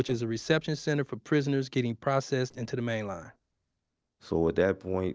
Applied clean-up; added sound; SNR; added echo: neural separator model SepFormer DNS4.